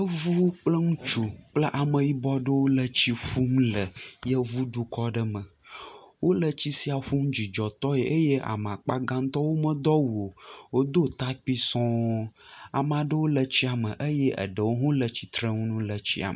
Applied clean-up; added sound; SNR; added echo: none; none; none; none.